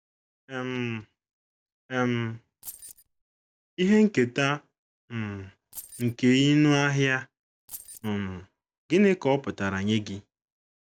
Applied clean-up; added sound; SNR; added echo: none; Keys jangling; 18 dB; none.